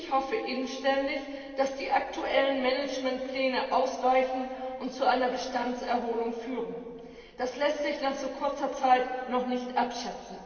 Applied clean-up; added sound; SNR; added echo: none; none; none; reverberation time 2.6 s.